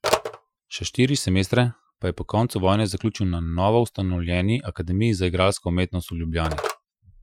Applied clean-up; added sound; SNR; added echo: classical method Wiener filter.